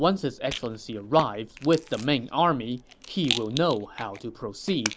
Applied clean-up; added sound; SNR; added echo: none; Rattle; 11 dB; none.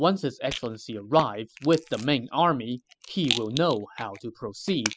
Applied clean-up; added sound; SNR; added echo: classical method spectral subtraction.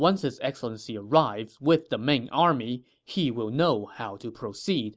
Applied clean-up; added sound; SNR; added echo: none; none; none; none.